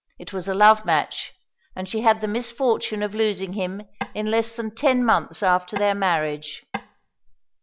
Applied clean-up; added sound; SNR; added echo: none; Tap / Wood; 12 dB; none.